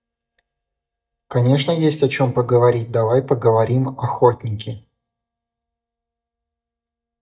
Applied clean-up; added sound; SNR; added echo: neural mask model DeepFilterNet 3.